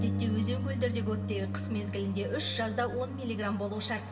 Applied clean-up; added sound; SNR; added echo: none; Bass guitar; 2 dB; reverberation time 0.8 s.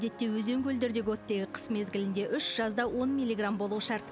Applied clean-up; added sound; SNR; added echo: none; none; none; none.